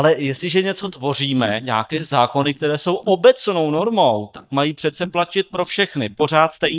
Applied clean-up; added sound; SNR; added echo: neural mask model DeepFilterNet 3.